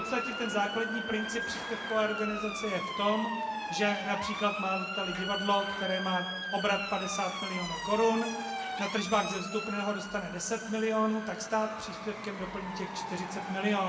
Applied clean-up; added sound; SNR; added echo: none; Motor vehicle (road) / Siren; 5 dB; reverberation time 1.4 s.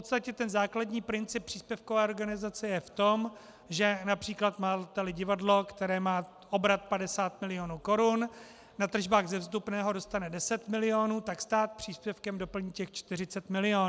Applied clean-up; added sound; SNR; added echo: none; none; none; none.